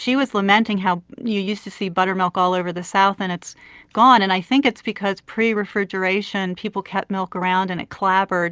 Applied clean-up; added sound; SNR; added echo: none; none; none; none.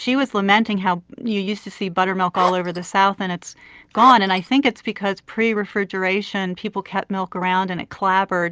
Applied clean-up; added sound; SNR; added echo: none; Zipper (clothing); 7 dB; none.